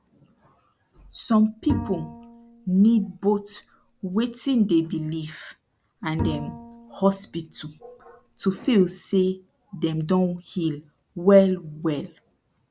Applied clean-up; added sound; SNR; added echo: none; Bowed string instrument; 11 dB; none.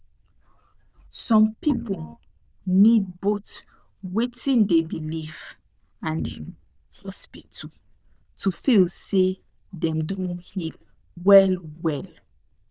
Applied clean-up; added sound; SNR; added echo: neural diffusion model UNIVERSE++.